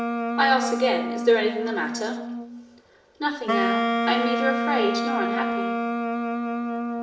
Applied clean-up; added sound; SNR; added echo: none; Wind instrument, woodwind instrument; 0 dB; reverberation time 0.7 s.